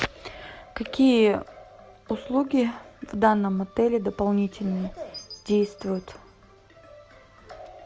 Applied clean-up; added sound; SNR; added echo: none; none; none; none.